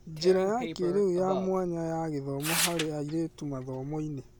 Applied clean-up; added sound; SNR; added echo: none; Tearing; 8 dB; none.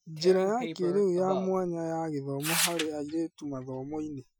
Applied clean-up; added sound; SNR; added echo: classical method Wiener filter.